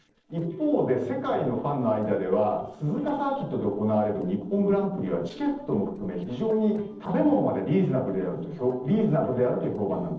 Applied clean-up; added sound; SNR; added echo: neural separator model SepFormer DNS4.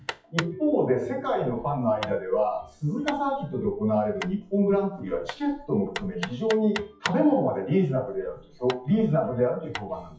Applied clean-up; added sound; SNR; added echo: classical method WPE with log-MMSE.